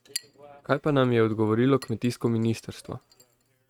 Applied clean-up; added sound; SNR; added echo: neural mask model RNNoise.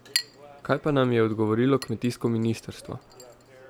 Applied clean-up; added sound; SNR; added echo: none; Chink, clink; 13 dB; none.